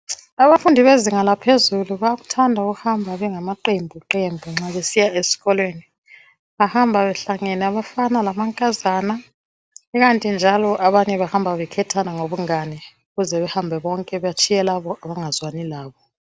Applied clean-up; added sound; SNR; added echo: none; none; none; none.